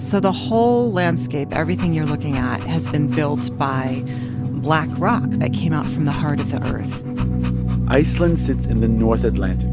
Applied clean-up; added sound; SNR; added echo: none; Dog; 20 dB; none.